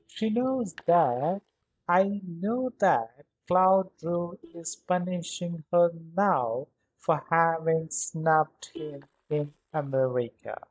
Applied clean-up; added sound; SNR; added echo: neural mask model DeepFilterNet 3.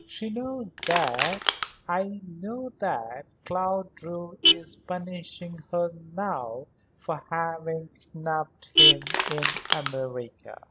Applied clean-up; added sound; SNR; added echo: none; Crushing + Vehicle horn, car horn, honking; -2 dB; none.